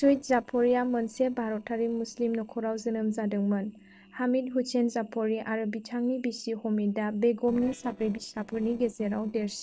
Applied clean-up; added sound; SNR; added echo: neural separator model SepFormer DNS4.